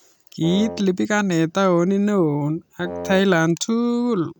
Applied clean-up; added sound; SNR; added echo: none; Wind instrument, woodwind instrument; 13 dB; none.